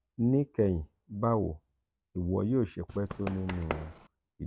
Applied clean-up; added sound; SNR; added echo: none; Run; 9 dB; none.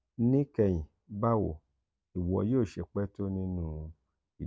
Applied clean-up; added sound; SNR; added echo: none; none; none; none.